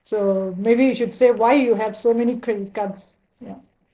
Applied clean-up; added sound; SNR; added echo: neural separator model SepFormer DNS4.